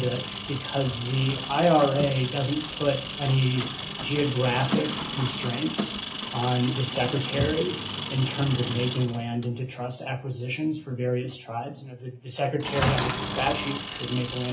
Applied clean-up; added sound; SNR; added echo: none; Engine; 6 dB; reverberation time 0.3 s.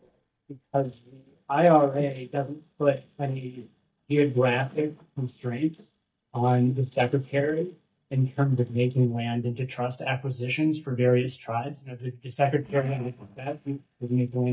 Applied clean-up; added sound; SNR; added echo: neural mask model DeepFilterNet 3.